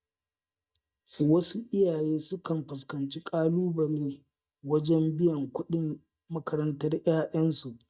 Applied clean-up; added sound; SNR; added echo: neural mask model DeepFilterNet 3.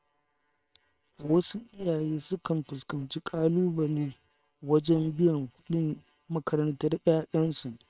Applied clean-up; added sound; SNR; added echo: neural separator model SepFormer WHAM!.